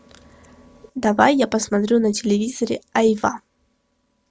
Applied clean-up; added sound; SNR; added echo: none; none; none; none.